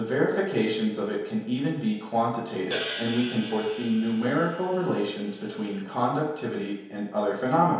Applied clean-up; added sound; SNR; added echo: none; Hi-hat; 12 dB; reverberation time 1.0 s.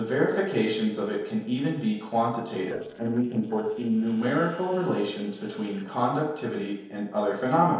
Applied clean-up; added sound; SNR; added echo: neural separator model SepFormer DNS4.